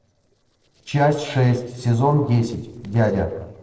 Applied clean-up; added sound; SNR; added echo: neural separator model SepFormer DNS4.